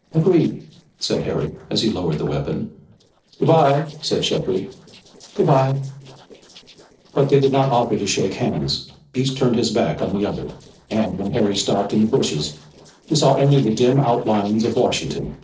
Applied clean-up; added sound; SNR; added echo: neural separator model SepFormer DNS4.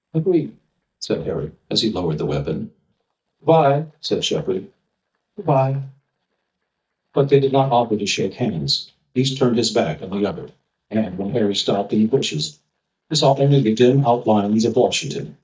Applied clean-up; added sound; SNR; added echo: neural mask model DeepFilterNet 3.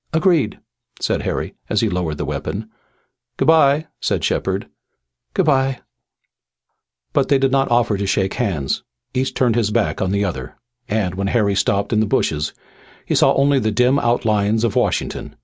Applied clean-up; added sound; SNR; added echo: none; none; none; none.